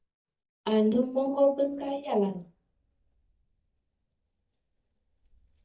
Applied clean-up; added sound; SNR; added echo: neural mask model DeepFilterNet 3.